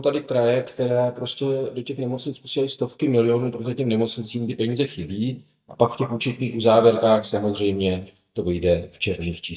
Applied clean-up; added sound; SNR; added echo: neural mask model DeepFilterNet 3.